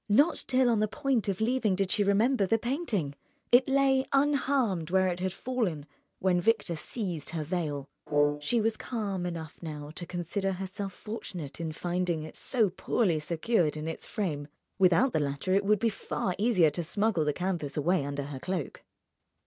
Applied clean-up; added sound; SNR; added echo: none; Brass instrument; 3 dB; none.